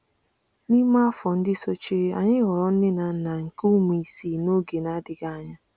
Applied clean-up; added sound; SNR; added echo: none; none; none; none.